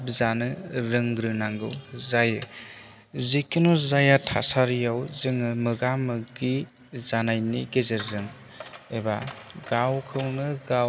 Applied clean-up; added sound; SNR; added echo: none; Coin (dropping); 17 dB; none.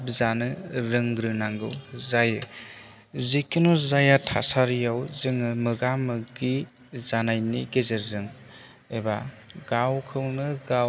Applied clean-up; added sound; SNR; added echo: none; none; none; none.